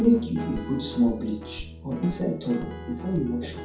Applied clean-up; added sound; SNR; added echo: none; Guitar; 11 dB; reverberation time 0.6 s.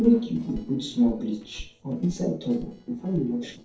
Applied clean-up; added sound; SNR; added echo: neural separator model SepFormer DNS4.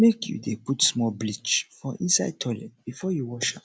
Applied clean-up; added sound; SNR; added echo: none; none; none; none.